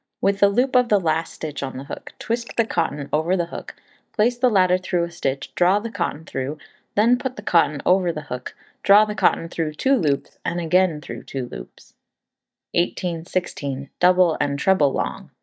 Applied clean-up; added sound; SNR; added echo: neural mask model DeepFilterNet 3.